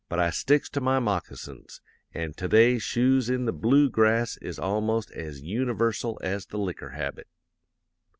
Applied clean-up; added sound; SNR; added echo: none; none; none; none.